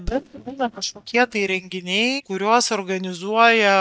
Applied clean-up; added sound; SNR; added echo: neural mask model DeepFilterNet 3.